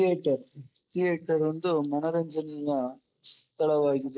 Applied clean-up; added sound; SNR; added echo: neural mask model Resemble Enhance denoiser.